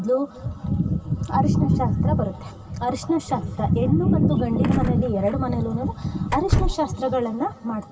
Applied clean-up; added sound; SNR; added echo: none; Door / Car; 6 dB; reverberation time 2.4 s.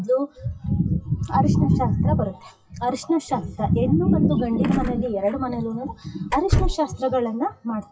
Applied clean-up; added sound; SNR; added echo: classical method WPE with log-MMSE.